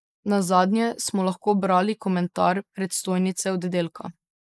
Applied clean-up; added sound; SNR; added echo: neural mask model Resemble Enhance denoiser.